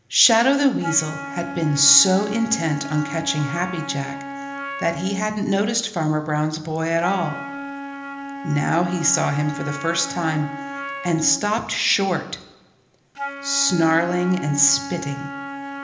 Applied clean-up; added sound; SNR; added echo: none; Wind instrument, woodwind instrument; 11 dB; reverberation time 0.8 s.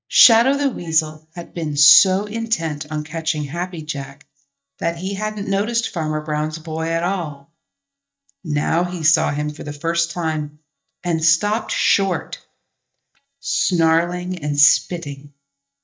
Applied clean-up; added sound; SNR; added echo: neural mask model DeepFilterNet 3.